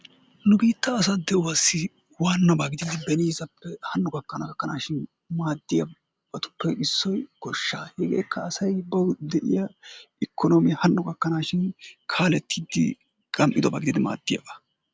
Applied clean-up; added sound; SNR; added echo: none; none; none; none.